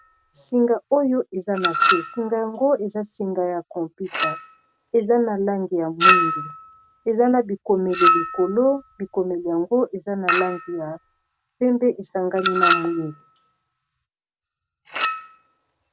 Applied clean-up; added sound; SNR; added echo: none; Chink, clink; 1 dB; none.